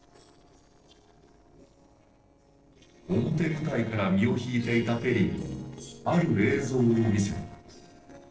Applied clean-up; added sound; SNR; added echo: neural separator model SepFormer DNS4.